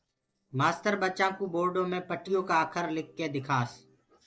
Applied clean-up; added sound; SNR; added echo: neural separator model SepFormer DNS4.